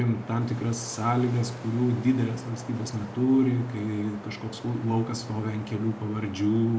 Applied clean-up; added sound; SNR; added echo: none; Wind; 16 dB; reverberation time 0.3 s.